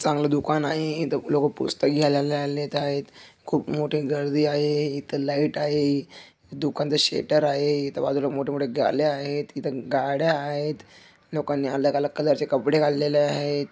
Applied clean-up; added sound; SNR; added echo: none; none; none; none.